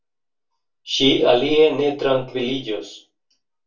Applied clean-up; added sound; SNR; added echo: none; none; none; reverberation time 0.2 s.